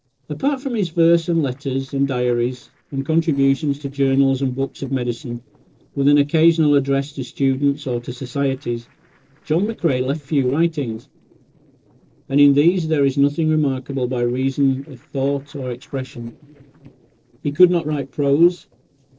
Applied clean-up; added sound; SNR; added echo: neural separator model SepFormer DNS4.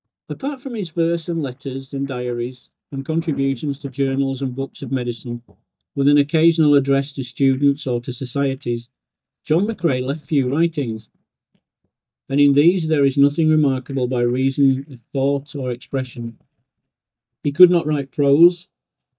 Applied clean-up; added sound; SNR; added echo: neural mask model DeepFilterNet 3.